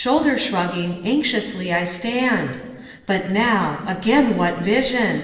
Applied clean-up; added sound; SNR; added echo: neural separator model SepFormer DNS4.